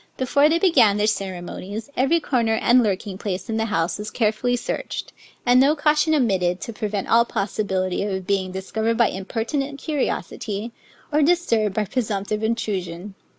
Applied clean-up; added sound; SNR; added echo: none; none; none; none.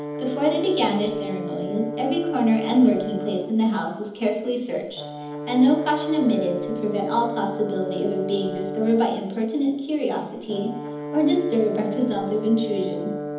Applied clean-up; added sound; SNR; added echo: none; Brass instrument; 8 dB; reverberation time 1.3 s.